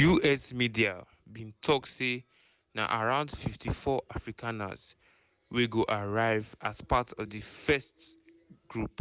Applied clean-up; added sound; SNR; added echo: none; none; none; none.